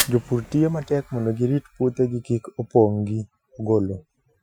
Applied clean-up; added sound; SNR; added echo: classical method Wiener filter.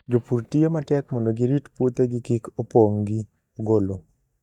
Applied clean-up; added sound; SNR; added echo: neural mask model DeepFilterNet 3.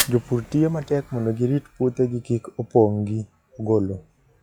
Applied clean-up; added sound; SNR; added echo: classical method log-MMSE.